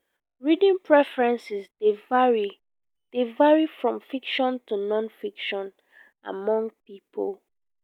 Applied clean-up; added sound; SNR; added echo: none; none; none; none.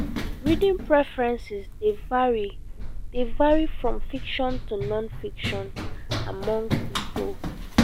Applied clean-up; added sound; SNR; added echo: none; Run; 2 dB; none.